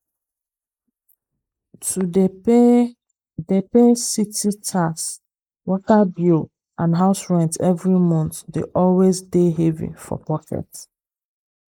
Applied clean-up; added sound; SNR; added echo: neural mask model Resemble Enhance denoiser.